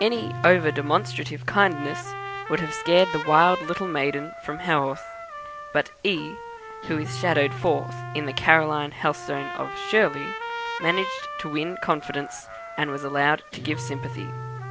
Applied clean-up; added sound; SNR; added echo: none; Trumpet + Guitar; 9 dB; none.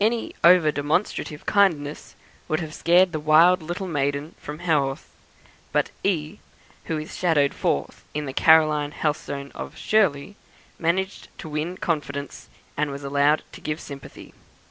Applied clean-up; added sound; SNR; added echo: none; none; none; none.